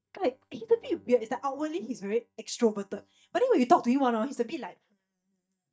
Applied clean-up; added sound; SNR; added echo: neural mask model DeepFilterNet 3.